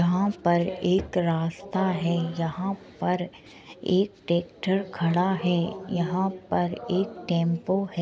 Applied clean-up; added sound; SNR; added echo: none; none; none; none.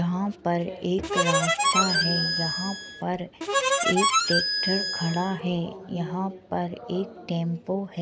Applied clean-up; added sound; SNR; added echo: none; Harmonica; -3 dB; none.